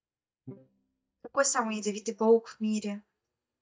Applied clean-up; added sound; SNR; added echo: neural mask model DeepFilterNet 3.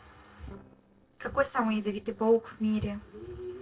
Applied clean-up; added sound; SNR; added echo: neural separator model SepFormer DNS4.